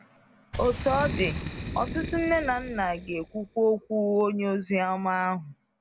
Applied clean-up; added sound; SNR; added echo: none; Boom; 10 dB; none.